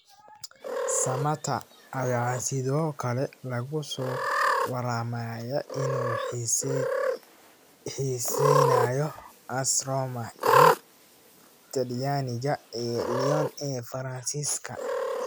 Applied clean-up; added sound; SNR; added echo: none; Cat; 0 dB; none.